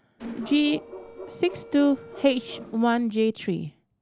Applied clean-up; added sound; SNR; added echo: none; Bark + Mechanisms; 16 dB; none.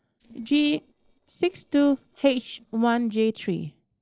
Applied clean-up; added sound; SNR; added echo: neural separator model SepFormer DNS4.